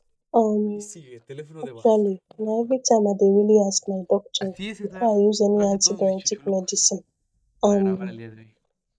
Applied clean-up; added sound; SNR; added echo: neural mask model DeepFilterNet 3.